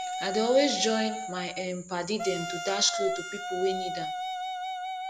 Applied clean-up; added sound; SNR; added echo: none; Wind instrument, woodwind instrument; 5 dB; none.